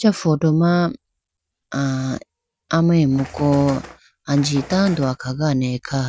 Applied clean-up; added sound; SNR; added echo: none; Bird; 16 dB; none.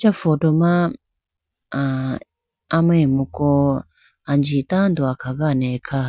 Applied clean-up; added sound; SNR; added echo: none; none; none; none.